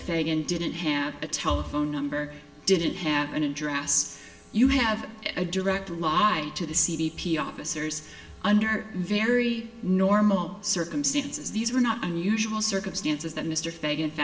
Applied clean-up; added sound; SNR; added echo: none; none; none; reverberation time 0.8 s.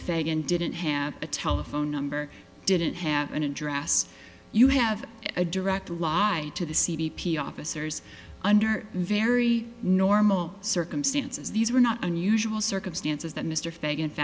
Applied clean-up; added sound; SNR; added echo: none; none; none; none.